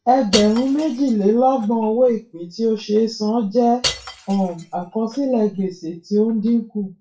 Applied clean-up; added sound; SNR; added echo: classical method WPE with log-MMSE.